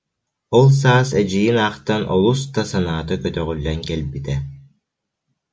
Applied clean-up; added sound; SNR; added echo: none; none; none; none.